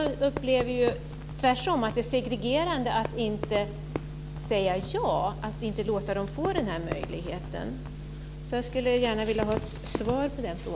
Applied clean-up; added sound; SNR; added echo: none; Fireworks; 12 dB; none.